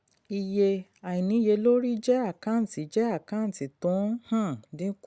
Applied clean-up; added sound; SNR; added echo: none; none; none; none.